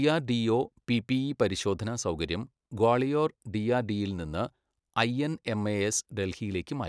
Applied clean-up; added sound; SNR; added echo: none; none; none; none.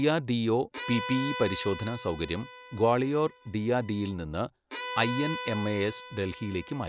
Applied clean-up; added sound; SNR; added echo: none; Bowed string instrument; 11 dB; none.